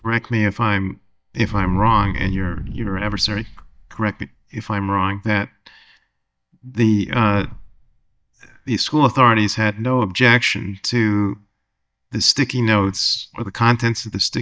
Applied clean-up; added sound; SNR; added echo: neural mask model DeepFilterNet 3.